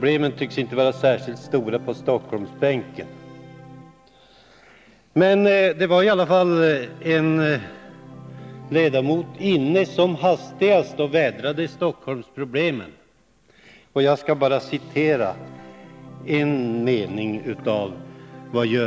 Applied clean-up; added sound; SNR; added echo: none; Organ; 19 dB; none.